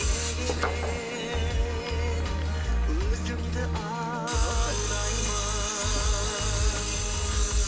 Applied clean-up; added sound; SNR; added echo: none; Tools; 7 dB; reverberation time 0.2 s.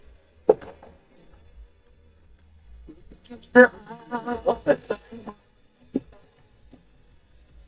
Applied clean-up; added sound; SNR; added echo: neural mask model DeepFilterNet 3.